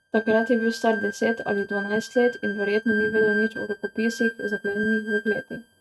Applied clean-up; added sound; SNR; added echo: neural mask model RNNoise.